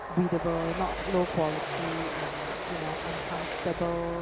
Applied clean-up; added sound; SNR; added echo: none; Train; 2 dB; none.